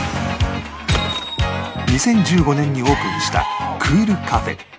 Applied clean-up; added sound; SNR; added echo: none; none; none; none.